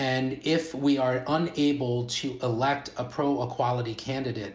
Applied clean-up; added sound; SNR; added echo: none; none; none; none.